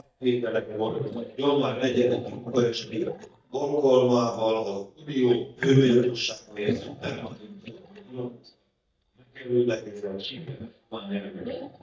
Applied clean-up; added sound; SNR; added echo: neural mask model DeepFilterNet 3.